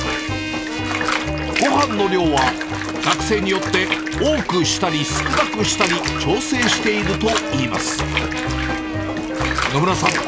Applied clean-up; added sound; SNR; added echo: none; Trumpet + Bathtub (filling or washing) / Water; 3 dB; none.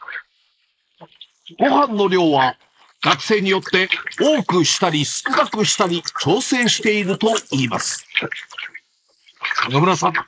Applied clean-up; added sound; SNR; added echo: neural mask model Resemble Enhance denoiser.